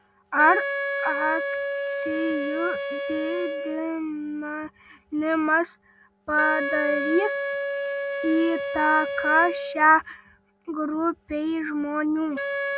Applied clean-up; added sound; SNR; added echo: none; Wind instrument, woodwind instrument; 5 dB; none.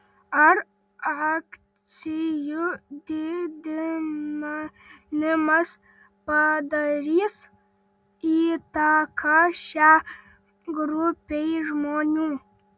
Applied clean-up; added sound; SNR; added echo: none; none; none; none.